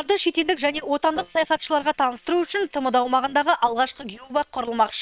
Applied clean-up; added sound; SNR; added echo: neural separator model SepFormer WHAM!.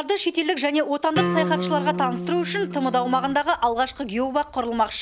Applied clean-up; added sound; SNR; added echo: none; Acoustic guitar; 4 dB; none.